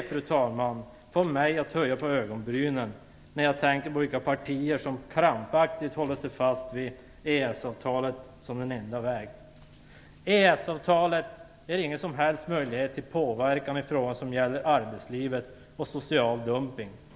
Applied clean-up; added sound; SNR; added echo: none; none; none; none.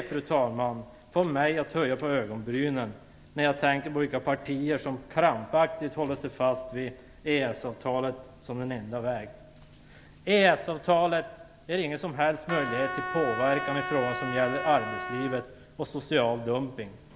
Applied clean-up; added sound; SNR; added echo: none; Trumpet; 6 dB; none.